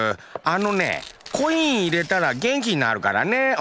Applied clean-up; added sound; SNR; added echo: none; Tearing; 19 dB; none.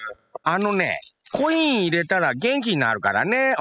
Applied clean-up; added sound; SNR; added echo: classical method spectral subtraction.